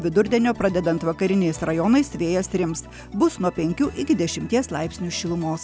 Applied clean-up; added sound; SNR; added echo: none; none; none; none.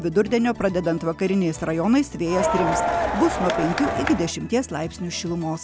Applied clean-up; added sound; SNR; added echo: none; Crowd; 1 dB; none.